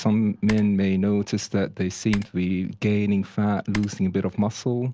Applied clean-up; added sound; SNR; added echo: none; Typing; 20 dB; none.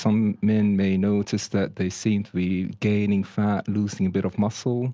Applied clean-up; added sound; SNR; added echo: none; none; none; none.